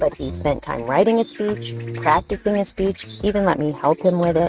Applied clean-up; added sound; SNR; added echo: neural mask model RNNoise.